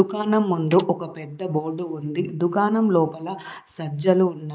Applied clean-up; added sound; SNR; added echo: neural mask model Resemble Enhance denoiser.